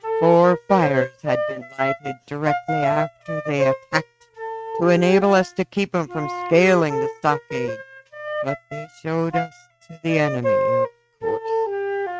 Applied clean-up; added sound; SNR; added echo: neural mask model RNNoise.